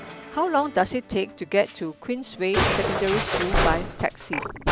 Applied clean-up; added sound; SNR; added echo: none; Musical instrument; 1 dB; none.